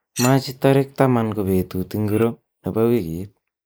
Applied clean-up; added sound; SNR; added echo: neural mask model Resemble Enhance denoiser.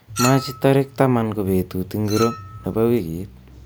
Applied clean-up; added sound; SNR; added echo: none; Chink, clink; 13 dB; none.